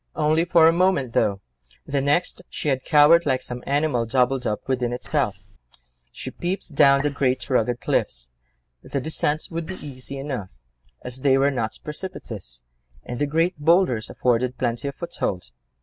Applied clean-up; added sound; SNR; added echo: neural mask model Resemble Enhance denoiser.